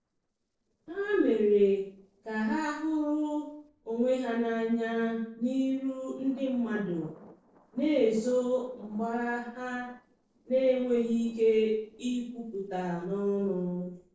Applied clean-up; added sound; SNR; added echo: neural separator model SepFormer DNS4.